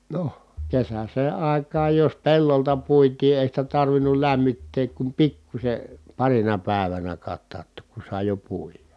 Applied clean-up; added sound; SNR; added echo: none; none; none; none.